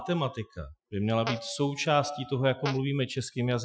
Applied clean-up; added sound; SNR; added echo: classical method Wiener filter.